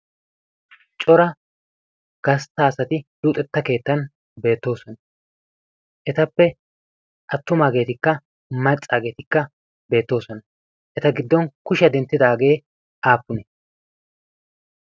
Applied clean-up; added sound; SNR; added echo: none; none; none; none.